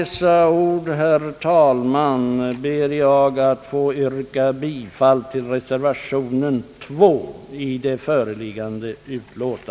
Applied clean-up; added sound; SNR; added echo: none; none; none; none.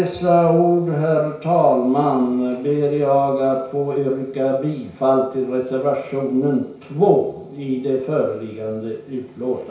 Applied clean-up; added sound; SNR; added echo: none; none; none; reverberation time 0.6 s.